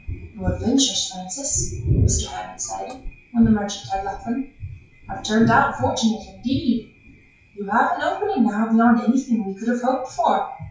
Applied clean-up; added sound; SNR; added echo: classical method WPE with log-MMSE.